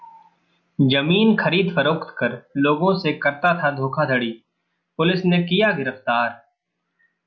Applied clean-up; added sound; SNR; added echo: none; none; none; none.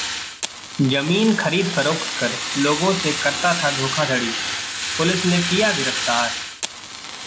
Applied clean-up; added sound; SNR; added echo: none; Fire; 4 dB; none.